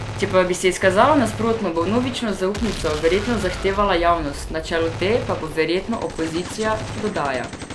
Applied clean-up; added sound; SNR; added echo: none; Gunshot, gunfire; 9 dB; none.